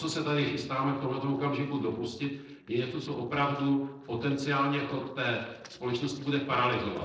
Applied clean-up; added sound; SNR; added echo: neural separator model SepFormer DNS4.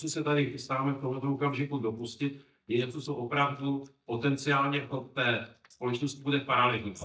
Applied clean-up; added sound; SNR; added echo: neural mask model DeepFilterNet 3.